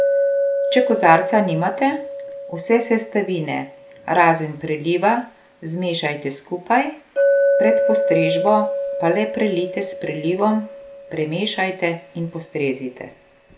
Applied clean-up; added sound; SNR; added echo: none; Chink, clink; 3 dB; none.